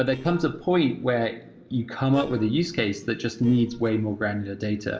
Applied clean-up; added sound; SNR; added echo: neural separator model SepFormer DNS4.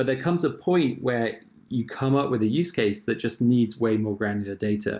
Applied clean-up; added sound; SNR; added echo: none; none; none; none.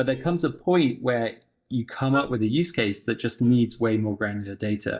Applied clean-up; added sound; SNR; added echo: neural mask model DeepFilterNet 3.